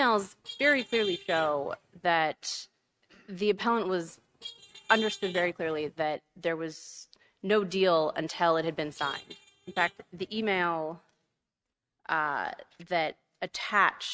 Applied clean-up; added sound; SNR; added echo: neural mask model RNNoise.